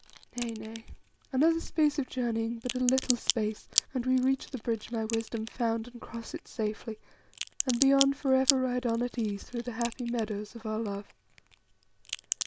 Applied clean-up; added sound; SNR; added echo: none; Crack; 8 dB; none.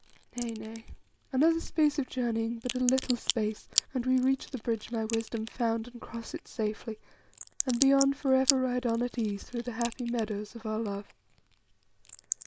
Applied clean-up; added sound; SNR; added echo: neural mask model Resemble Enhance denoiser.